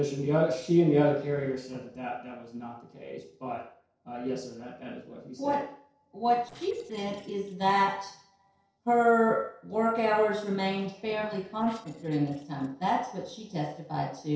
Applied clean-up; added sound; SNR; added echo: neural separator model SepFormer DNS4.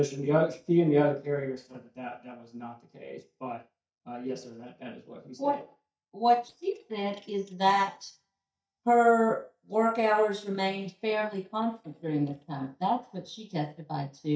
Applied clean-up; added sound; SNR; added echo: neural mask model DeepFilterNet 3.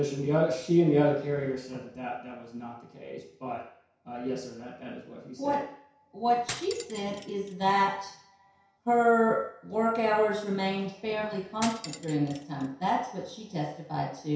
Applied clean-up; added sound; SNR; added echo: none; Cutlery, silverware; 13 dB; reverberation time 0.6 s.